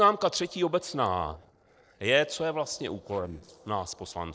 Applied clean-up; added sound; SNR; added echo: neural separator model SepFormer DNS4.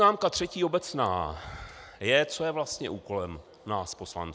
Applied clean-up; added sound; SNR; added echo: none; none; none; none.